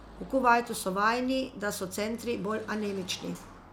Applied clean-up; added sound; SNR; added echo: none; Car passing by / Traffic noise, roadway noise; 18 dB; none.